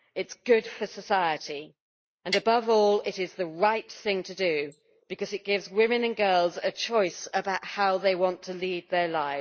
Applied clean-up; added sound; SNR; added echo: neural mask model Resemble Enhance denoiser.